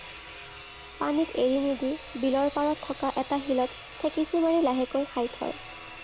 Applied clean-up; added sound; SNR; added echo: none; Sawing; 11 dB; none.